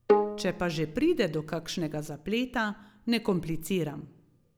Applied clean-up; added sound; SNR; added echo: none; Bowed string instrument; 1 dB; none.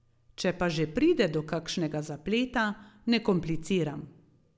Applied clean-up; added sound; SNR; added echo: none; none; none; none.